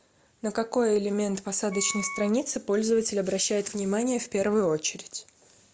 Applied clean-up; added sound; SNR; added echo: none; Wind instrument, woodwind instrument; 12 dB; none.